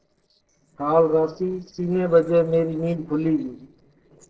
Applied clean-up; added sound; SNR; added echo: neural separator model SepFormer DNS4.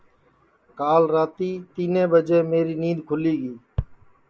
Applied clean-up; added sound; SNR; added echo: none; none; none; none.